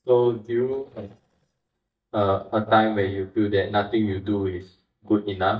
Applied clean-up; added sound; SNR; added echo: neural mask model DeepFilterNet 3.